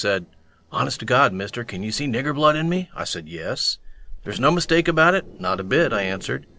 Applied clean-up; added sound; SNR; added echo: neural separator model SepFormer DNS4.